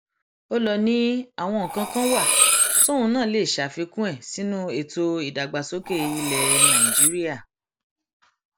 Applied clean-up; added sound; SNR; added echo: none; Cutlery, silverware; -5 dB; none.